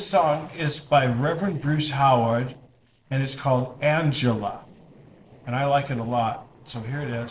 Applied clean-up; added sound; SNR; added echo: neural separator model SepFormer DNS4.